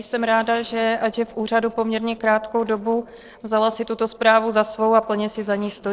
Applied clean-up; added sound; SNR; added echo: neural separator model SepFormer DNS4.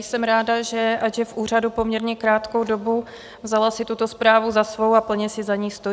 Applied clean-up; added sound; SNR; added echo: none; none; none; none.